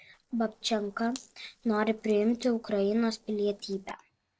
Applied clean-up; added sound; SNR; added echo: neural separator model SepFormer DNS4.